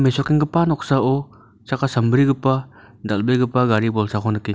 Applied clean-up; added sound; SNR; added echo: none; none; none; none.